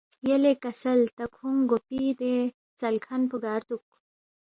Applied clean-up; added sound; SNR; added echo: none; none; none; none.